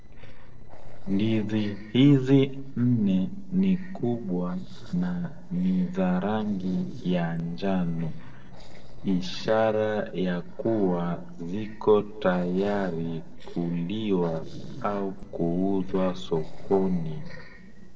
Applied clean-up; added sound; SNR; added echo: neural separator model SepFormer DNS4.